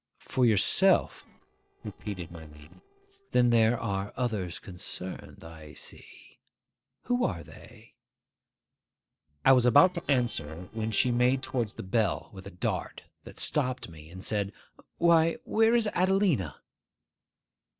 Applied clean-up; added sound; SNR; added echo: neural separator model SepFormer DNS4.